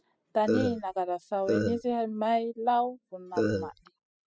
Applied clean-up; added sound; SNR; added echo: classical method spectral subtraction.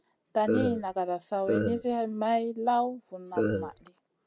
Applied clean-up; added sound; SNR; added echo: none; Burping, eructation; -1 dB; none.